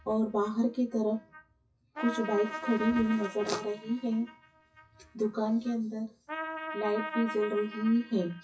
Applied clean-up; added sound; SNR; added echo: classical method WPE with log-MMSE.